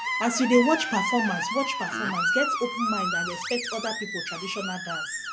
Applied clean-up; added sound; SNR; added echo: none; Screech; 1 dB; none.